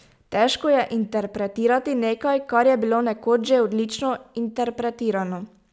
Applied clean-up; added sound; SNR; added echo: none; none; none; none.